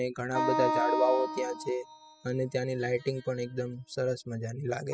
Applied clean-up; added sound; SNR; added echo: classical method spectral subtraction.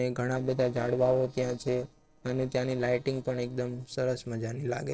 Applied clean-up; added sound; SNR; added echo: neural separator model SepFormer DNS4.